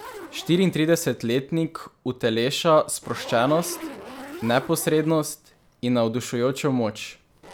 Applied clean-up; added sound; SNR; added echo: none; Zipper (clothing); 18 dB; none.